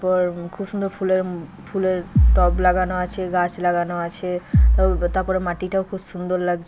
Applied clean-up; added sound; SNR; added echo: none; Bass drum; -3 dB; none.